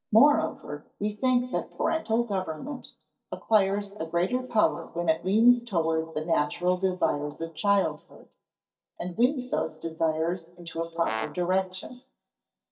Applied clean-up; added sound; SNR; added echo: neural mask model DeepFilterNet 3.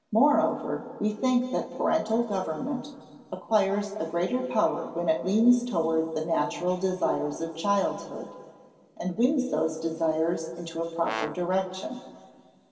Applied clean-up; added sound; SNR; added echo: none; Brass instrument; 9 dB; reverberation time 2.2 s.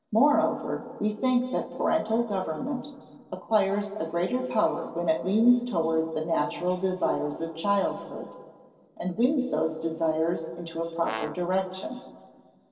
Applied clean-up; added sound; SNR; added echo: neural separator model SepFormer DNS4.